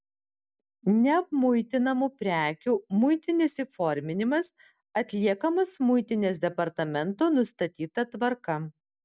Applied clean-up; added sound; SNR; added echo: none; none; none; none.